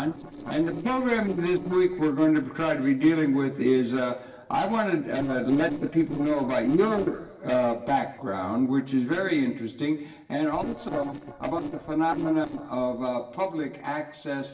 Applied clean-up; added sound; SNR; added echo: neural separator model SepFormer DNS4.